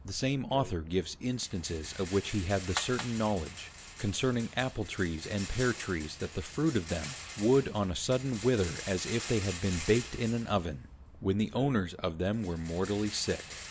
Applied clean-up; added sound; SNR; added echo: none; Rattle; 13 dB; none.